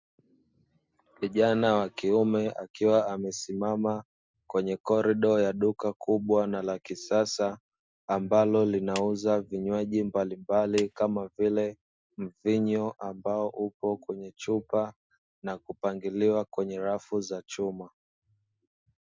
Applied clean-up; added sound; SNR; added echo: none; Clapping; 18 dB; none.